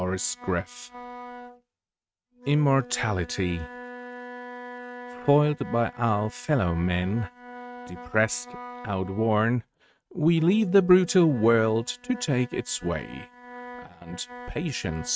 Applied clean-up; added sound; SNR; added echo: neural mask model RNNoise.